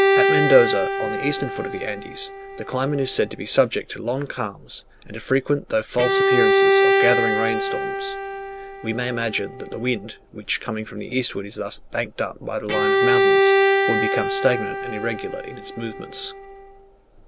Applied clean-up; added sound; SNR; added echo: none; Bowed string instrument; -2 dB; none.